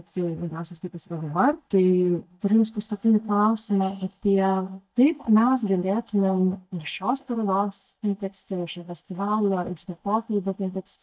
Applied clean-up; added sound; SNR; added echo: neural mask model DeepFilterNet 3.